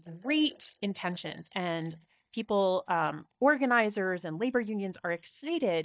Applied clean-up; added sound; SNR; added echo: neural mask model DeepFilterNet 3.